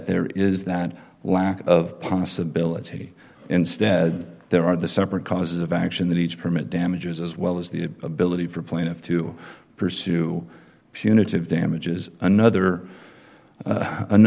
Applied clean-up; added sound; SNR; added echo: none; none; none; none.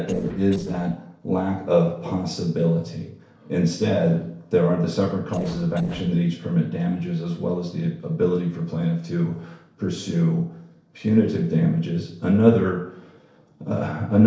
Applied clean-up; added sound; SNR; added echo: neural separator model SepFormer DNS4.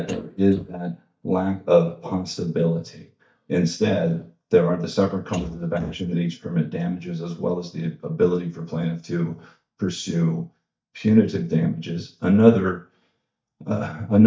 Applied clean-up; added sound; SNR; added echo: neural mask model DeepFilterNet 3.